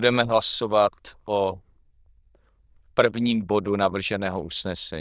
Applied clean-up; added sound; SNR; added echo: neural diffusion model UNIVERSE++.